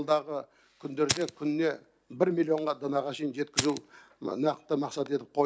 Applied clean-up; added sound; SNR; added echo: none; Fire; 8 dB; none.